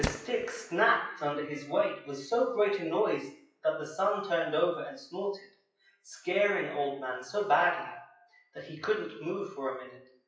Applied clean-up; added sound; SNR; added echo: classical method WPE with log-MMSE.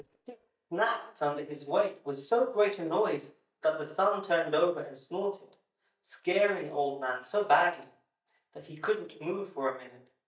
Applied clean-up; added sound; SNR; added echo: neural mask model DeepFilterNet 3.